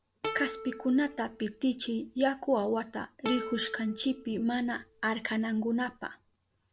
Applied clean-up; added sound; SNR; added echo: none; Plucked string instrument; 12 dB; none.